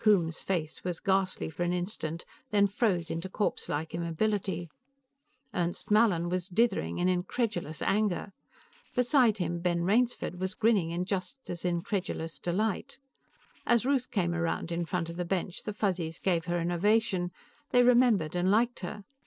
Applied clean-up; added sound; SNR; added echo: neural separator model SepFormer DNS4.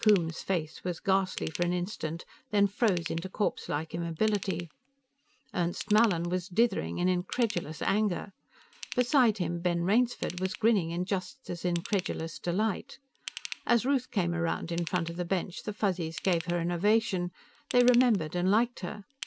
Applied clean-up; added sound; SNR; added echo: none; Ratchet, pawl / Tools; 17 dB; none.